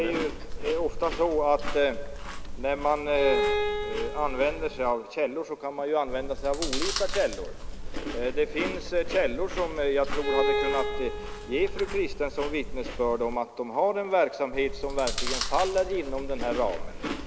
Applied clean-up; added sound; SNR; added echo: none; Bowed string instrument + Chewing, mastication; 3 dB; none.